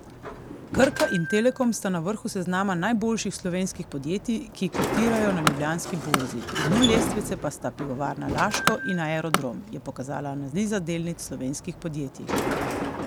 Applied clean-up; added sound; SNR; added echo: none; Tools + Sliding door; 4 dB; none.